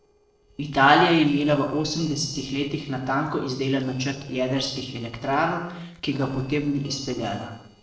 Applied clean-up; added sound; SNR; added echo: neural separator model SepFormer DNS4.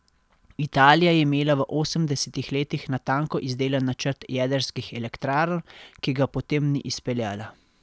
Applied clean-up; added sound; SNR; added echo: none; none; none; none.